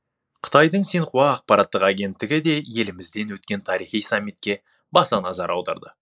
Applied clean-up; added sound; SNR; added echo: neural mask model Resemble Enhance denoiser.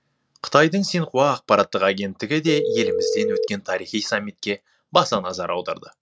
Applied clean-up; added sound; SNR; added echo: none; Telephone; -1 dB; none.